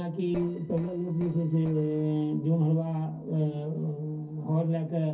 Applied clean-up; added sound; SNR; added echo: neural separator model SepFormer DNS4.